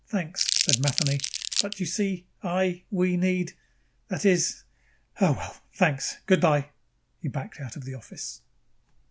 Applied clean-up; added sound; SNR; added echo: none; Crumpling, crinkling; 0 dB; none.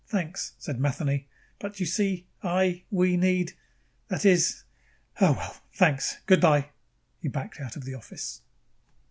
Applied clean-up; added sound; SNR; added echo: none; none; none; none.